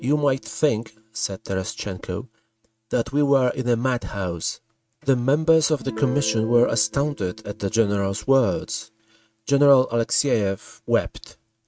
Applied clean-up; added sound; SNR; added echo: neural mask model RNNoise.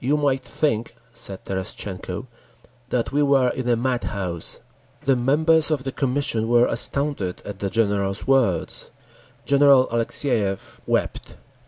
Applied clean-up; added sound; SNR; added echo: none; none; none; none.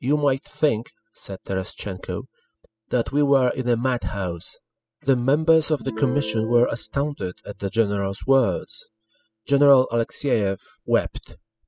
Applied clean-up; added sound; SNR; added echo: classical method spectral subtraction.